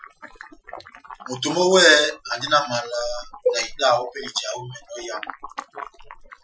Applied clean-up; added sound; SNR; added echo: classical method Wiener filter.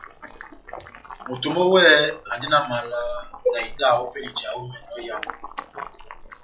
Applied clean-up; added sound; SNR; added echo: classical method log-MMSE.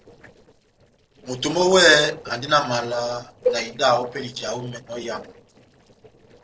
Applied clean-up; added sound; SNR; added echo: neural separator model SepFormer DNS4.